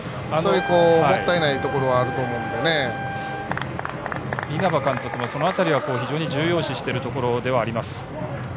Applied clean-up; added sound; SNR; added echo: none; Trumpet; 8 dB; none.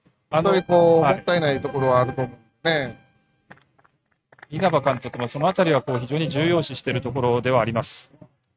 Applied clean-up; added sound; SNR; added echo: neural mask model RNNoise.